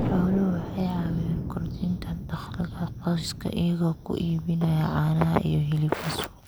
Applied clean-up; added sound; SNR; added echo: none; Thunder; 8 dB; none.